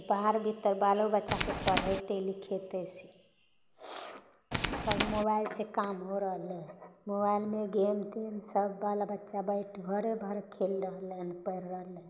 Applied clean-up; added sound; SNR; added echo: none; Tools; -3 dB; none.